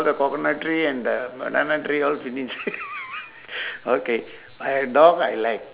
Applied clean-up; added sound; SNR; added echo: none; none; none; none.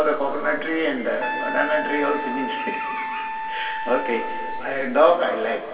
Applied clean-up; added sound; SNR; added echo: none; Trumpet; 6 dB; reverberation time 2.4 s.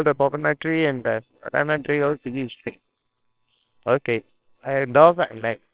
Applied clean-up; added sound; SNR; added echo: neural separator model SepFormer WHAMR!.